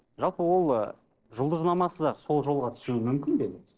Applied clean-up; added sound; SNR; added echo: neural separator model SepFormer DNS4.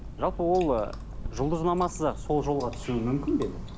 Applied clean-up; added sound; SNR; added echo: none; Chewing, mastication; 9 dB; none.